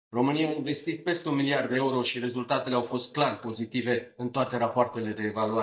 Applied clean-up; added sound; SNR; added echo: neural mask model DeepFilterNet 3.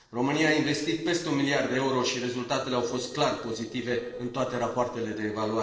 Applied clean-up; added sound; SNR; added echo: neural separator model SepFormer DNS4.